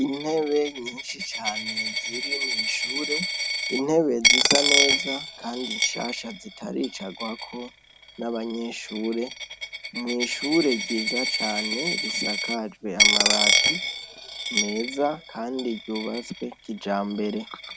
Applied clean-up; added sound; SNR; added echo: none; Coin (dropping); -2 dB; none.